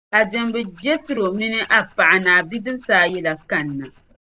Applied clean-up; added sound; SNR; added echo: neural separator model SepFormer DNS4.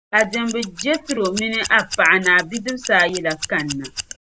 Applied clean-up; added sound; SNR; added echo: none; Scissors; 12 dB; none.